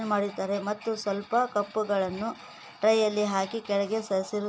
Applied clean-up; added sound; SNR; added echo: none; none; none; none.